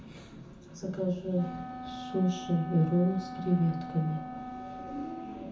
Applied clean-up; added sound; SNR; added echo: none; Wind instrument, woodwind instrument; 11 dB; reverberation time 0.7 s.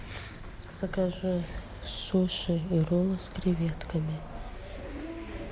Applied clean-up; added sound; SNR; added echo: none; none; none; none.